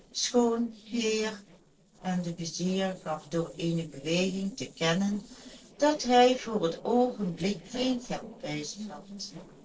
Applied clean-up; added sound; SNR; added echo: neural separator model SepFormer DNS4.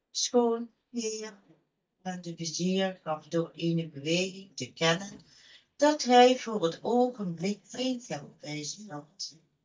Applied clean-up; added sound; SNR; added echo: neural mask model DeepFilterNet 3.